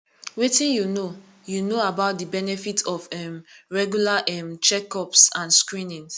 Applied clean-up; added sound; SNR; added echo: none; none; none; none.